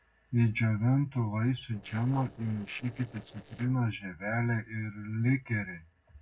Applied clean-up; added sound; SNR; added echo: neural separator model SepFormer DNS4.